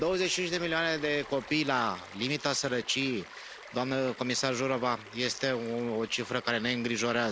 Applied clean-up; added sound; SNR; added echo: none; Stream; 17 dB; none.